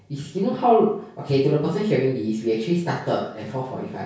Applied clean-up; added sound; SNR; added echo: none; none; none; reverberation time 0.6 s.